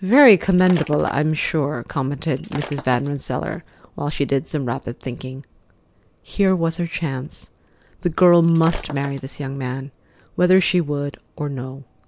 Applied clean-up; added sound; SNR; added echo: none; Shatter; 17 dB; none.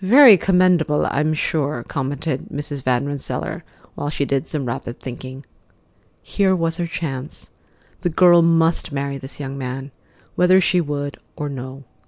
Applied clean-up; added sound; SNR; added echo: none; none; none; none.